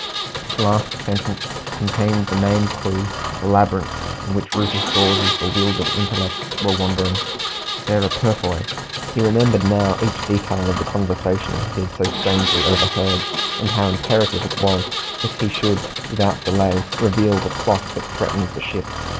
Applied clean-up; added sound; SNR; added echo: none; Engine; 4 dB; none.